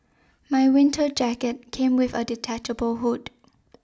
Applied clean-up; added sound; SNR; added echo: none; none; none; none.